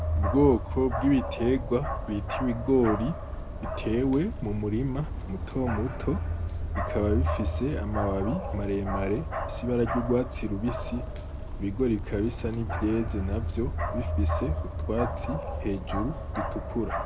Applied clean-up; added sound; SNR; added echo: none; Bark; 2 dB; none.